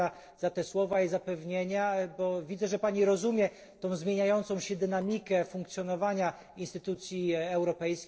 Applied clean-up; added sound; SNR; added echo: neural separator model SepFormer DNS4.